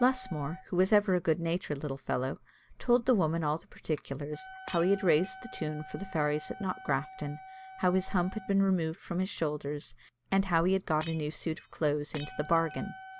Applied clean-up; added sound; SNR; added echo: none; Wind instrument, woodwind instrument + Shatter; 18 dB; none.